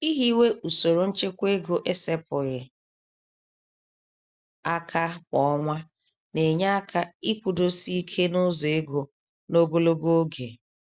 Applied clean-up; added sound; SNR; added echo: none; none; none; none.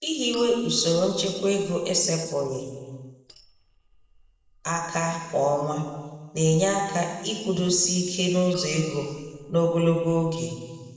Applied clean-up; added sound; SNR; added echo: neural separator model SepFormer DNS4.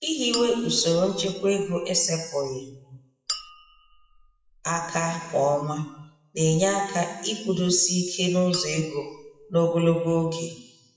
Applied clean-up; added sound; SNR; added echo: classical method WPE with log-MMSE.